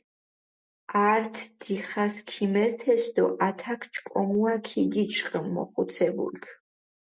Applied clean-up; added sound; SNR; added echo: none; none; none; none.